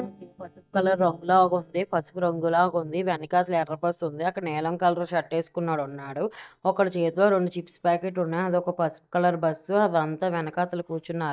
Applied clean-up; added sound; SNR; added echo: neural mask model DeepFilterNet 3.